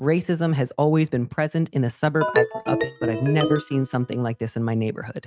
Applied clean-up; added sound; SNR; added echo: neural mask model RNNoise.